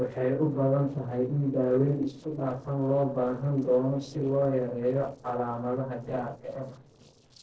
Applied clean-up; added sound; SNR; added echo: neural separator model SepFormer DNS4.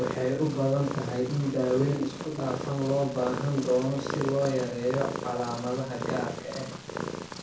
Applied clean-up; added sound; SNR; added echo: none; Purr; 7 dB; reverberation time 0.6 s.